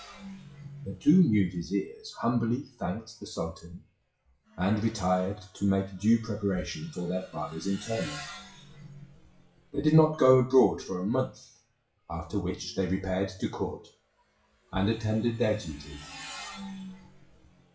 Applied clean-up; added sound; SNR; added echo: classical method WPE with log-MMSE.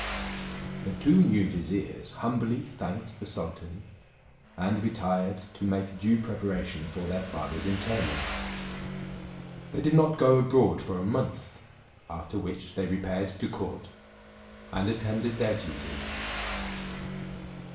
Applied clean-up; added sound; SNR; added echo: none; Motorcycle; 10 dB; reverberation time 0.6 s.